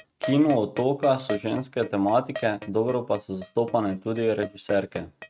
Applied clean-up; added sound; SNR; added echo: neural mask model RNNoise.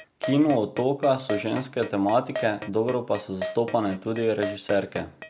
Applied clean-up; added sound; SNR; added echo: none; Keyboard (musical); 12 dB; none.